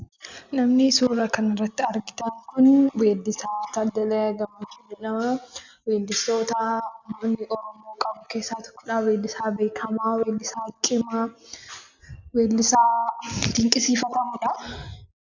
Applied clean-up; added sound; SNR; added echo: none; none; none; none.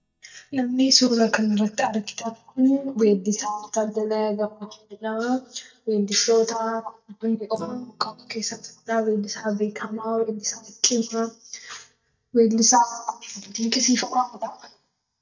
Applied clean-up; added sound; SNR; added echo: neural mask model DeepFilterNet 3.